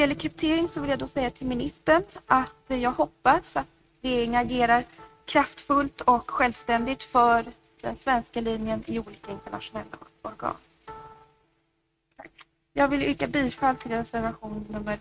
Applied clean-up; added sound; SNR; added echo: neural mask model RNNoise.